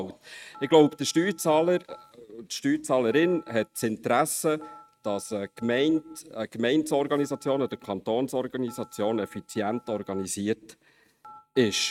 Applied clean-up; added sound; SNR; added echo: neural mask model RNNoise.